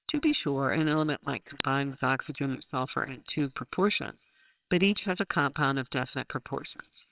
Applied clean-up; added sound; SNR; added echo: neural separator model SepFormer WHAMR!.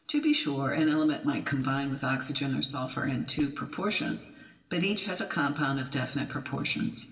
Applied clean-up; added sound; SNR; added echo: neural separator model SepFormer DNS4.